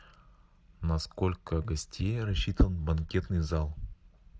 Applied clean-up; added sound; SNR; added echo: none; none; none; none.